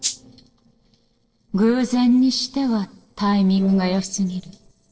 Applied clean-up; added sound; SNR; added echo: neural separator model SepFormer DNS4.